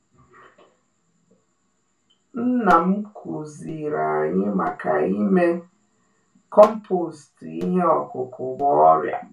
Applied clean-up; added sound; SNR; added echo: none; none; none; reverberation time 0.2 s.